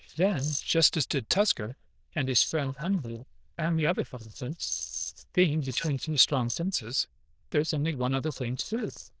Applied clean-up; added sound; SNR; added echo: neural diffusion model UNIVERSE++.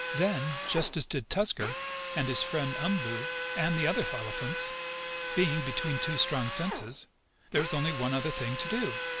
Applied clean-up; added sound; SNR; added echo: none; Drill; 0 dB; none.